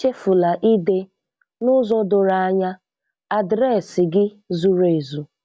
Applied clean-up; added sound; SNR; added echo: none; none; none; none.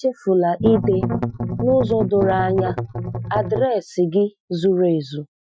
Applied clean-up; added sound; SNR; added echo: classical method Wiener filter.